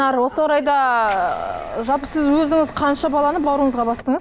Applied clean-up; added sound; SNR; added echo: none; Liquid; 19 dB; none.